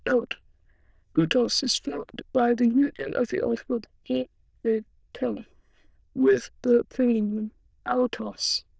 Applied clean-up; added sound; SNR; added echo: neural diffusion model UNIVERSE++.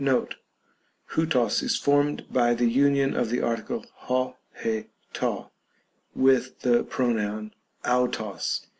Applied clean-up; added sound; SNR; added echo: none; none; none; none.